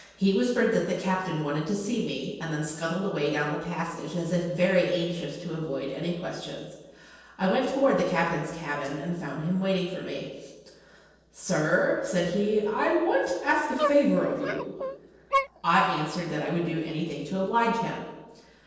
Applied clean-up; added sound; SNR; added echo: neural separator model SepFormer DNS4.